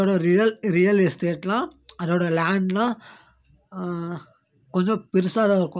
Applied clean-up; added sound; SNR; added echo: none; none; none; none.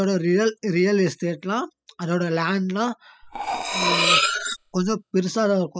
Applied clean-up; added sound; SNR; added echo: classical method spectral subtraction.